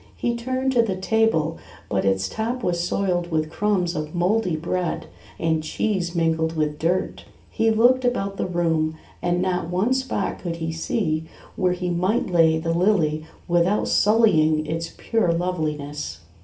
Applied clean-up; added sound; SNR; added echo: none; none; none; reverberation time 0.3 s.